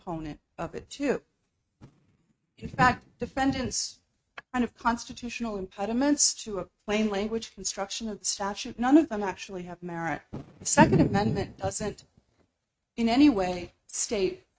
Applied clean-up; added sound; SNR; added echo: neural mask model RNNoise.